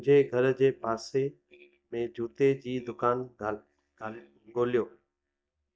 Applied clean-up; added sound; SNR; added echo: neural mask model DeepFilterNet 3.